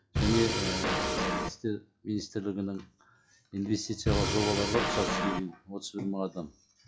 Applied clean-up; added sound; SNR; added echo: classical method WPE with log-MMSE.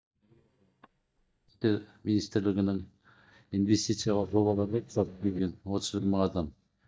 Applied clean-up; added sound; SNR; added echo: neural mask model DeepFilterNet 3.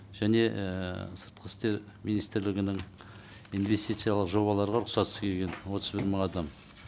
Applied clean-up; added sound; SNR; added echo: none; none; none; none.